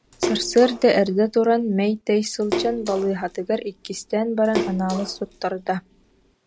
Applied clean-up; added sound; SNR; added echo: none; Splash, splatter; 10 dB; none.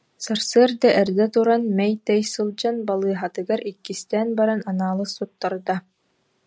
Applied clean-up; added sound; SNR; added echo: none; none; none; none.